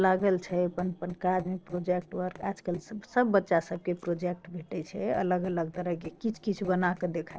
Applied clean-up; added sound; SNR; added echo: neural separator model SepFormer DNS4.